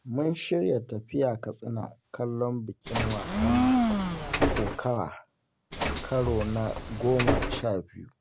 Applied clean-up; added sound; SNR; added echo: none; Domestic sounds, home sounds + Bus; -3 dB; none.